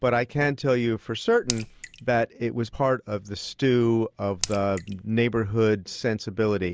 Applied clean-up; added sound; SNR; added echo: none; Raindrop / Splash, splatter; 11 dB; none.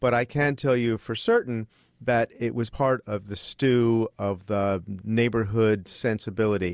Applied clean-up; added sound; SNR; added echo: none; none; none; none.